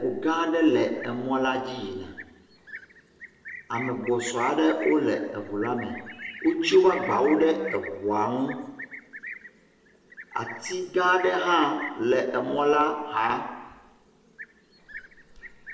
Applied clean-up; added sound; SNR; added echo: none; Livestock, farm animals, working animals; 16 dB; reverberation time 1.1 s.